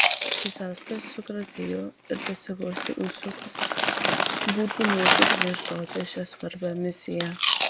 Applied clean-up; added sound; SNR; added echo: none; Chewing, mastication; -4 dB; none.